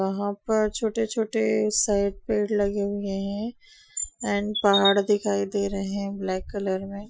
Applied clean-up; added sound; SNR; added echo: classical method Wiener filter.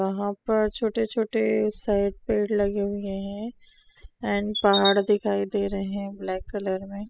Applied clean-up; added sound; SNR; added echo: classical method spectral subtraction.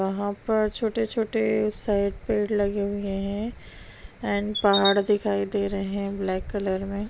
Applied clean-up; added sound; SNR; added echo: none; Chirp, tweet; 6 dB; none.